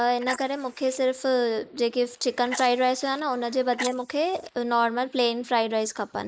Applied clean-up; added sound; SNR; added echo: neural mask model Resemble Enhance denoiser.